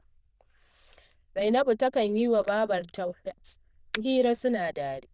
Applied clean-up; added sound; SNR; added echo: neural diffusion model UNIVERSE++.